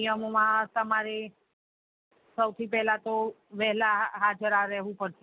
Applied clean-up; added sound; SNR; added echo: none; none; none; none.